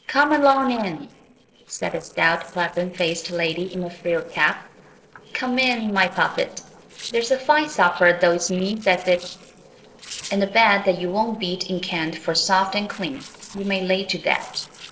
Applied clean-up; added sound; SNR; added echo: neural separator model SepFormer DNS4.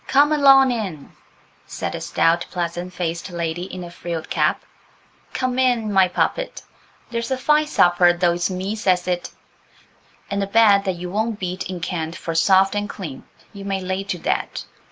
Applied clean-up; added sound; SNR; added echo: none; none; none; none.